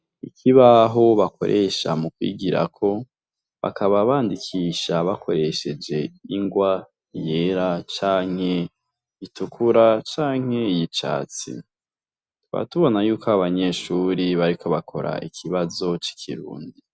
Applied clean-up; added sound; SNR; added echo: none; none; none; none.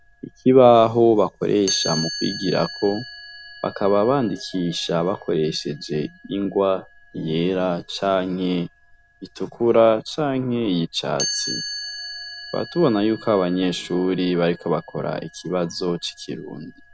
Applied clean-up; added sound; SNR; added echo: none; Chime; 14 dB; none.